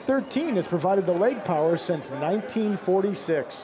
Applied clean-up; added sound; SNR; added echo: none; none; none; none.